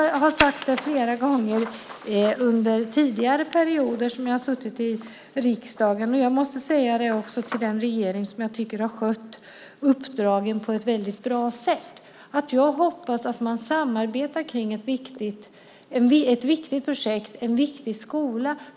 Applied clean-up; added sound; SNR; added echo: none; none; none; none.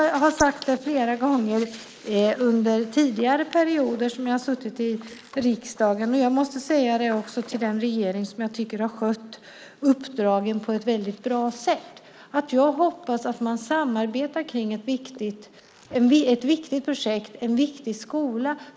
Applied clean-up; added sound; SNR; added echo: neural mask model Resemble Enhance denoiser.